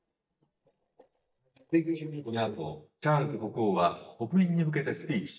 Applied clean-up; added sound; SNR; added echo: neural mask model DeepFilterNet 3.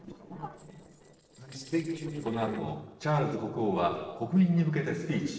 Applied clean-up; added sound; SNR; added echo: neural separator model SepFormer DNS4.